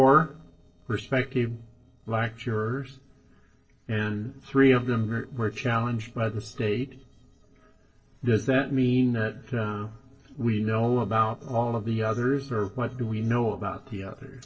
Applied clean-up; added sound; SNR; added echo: neural separator model SepFormer DNS4.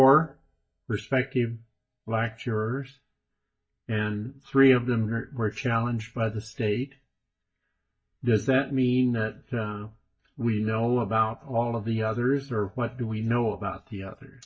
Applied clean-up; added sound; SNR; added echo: neural mask model DeepFilterNet 3.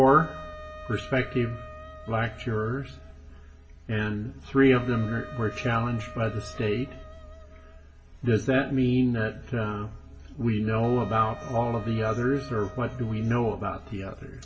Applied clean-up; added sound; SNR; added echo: none; Wind instrument, woodwind instrument; 17 dB; reverberation time 0.2 s.